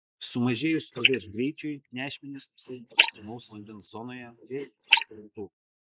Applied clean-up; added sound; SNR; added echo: neural mask model Resemble Enhance denoiser.